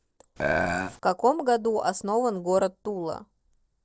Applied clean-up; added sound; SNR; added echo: neural separator model SepFormer DNS4.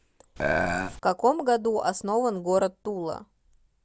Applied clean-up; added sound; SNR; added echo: none; Burping, eructation; -1 dB; none.